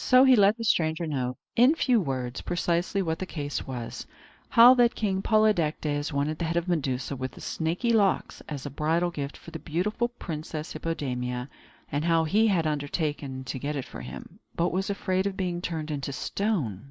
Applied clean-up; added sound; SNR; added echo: neural mask model Resemble Enhance denoiser.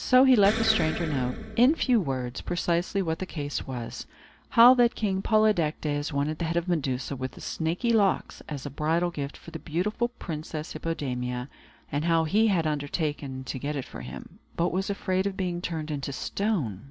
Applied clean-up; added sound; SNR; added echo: none; Explosion; 8 dB; none.